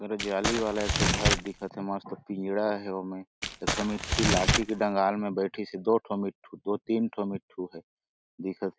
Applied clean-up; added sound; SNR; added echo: none; Crumpling, crinkling; -2 dB; none.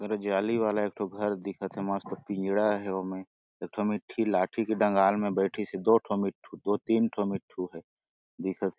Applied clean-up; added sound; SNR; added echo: none; none; none; none.